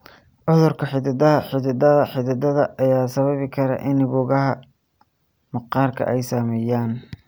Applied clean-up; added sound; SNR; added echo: none; none; none; none.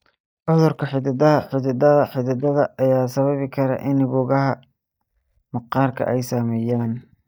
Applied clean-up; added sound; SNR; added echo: neural mask model DeepFilterNet 3.